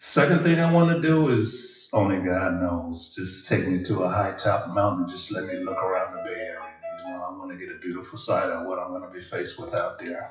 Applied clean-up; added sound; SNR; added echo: classical method WPE with log-MMSE.